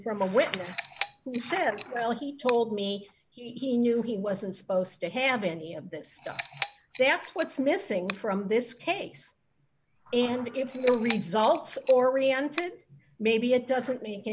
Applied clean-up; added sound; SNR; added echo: none; Camera; 11 dB; none.